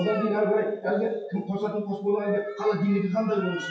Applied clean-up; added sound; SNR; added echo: classical method WPE with log-MMSE.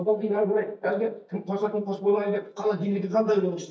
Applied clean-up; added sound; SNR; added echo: neural mask model DeepFilterNet 3.